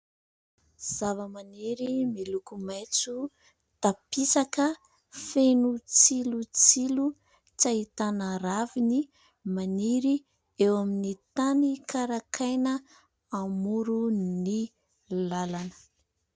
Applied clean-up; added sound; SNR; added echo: none; none; none; none.